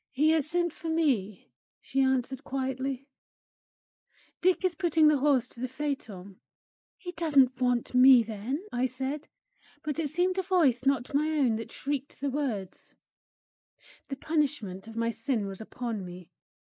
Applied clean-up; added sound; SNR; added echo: neural mask model Resemble Enhance denoiser.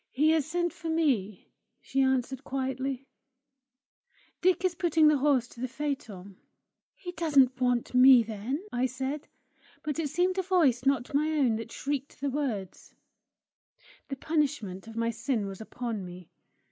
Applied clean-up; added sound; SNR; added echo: none; none; none; none.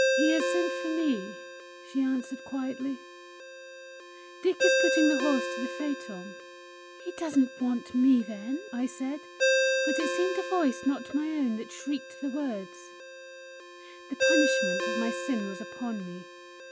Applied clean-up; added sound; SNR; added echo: none; Ringtone; 1 dB; none.